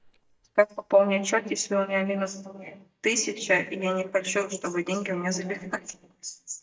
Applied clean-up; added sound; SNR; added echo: neural mask model DeepFilterNet 3.